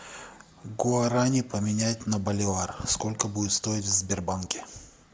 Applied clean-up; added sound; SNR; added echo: none; none; none; none.